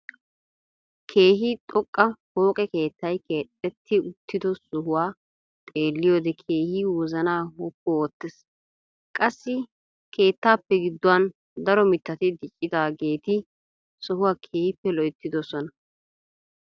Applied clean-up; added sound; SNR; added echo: none; none; none; none.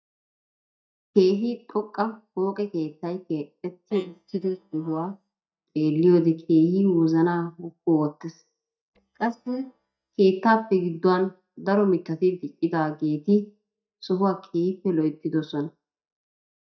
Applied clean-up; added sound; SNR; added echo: neural mask model DeepFilterNet 3.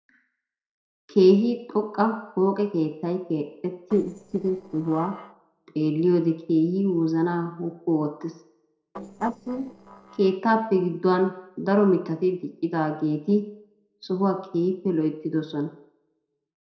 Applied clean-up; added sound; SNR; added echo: neural separator model SepFormer DNS4.